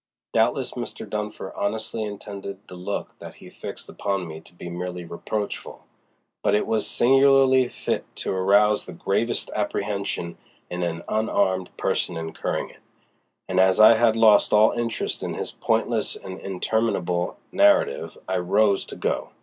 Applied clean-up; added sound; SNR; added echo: none; none; none; none.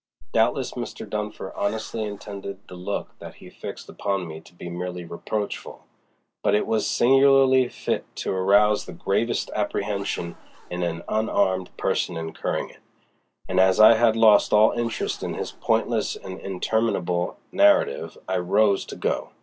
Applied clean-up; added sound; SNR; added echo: none; Zipper (clothing); 16 dB; none.